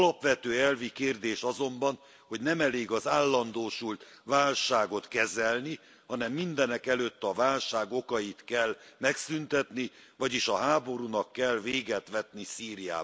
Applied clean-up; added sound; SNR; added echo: none; none; none; none.